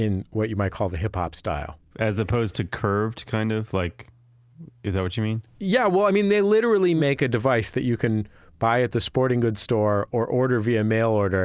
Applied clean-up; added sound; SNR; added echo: none; none; none; none.